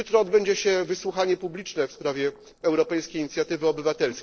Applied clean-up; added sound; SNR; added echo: neural separator model SepFormer DNS4.